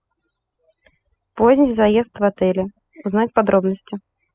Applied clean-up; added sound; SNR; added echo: classical method spectral subtraction.